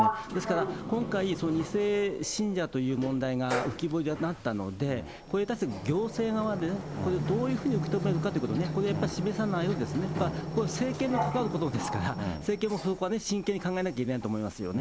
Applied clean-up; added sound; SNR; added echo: none; Sliding door; 5 dB; none.